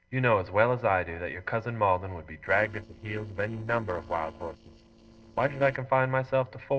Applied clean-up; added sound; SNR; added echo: neural separator model SepFormer DNS4.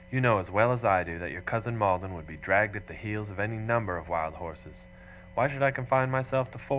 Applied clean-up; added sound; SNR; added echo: none; none; none; none.